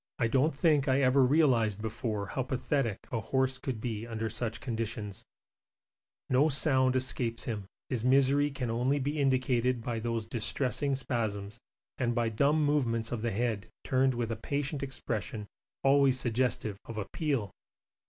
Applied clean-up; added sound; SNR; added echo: none; none; none; none.